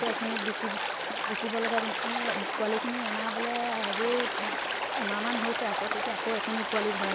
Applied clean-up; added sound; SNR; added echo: none; Stream; -2 dB; none.